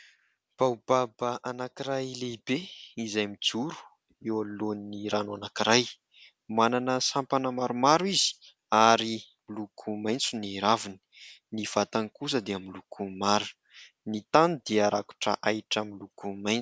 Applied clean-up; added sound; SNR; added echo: none; none; none; none.